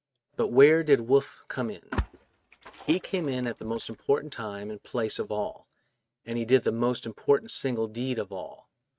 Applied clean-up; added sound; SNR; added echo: neural mask model RNNoise.